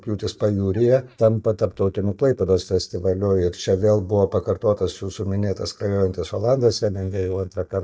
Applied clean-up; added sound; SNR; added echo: neural mask model DeepFilterNet 3.